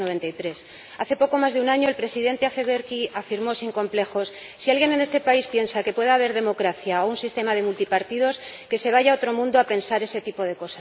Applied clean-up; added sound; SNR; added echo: none; none; none; none.